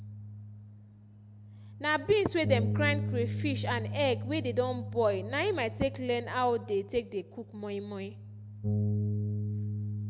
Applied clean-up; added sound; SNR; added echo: none; Bass guitar; 3 dB; none.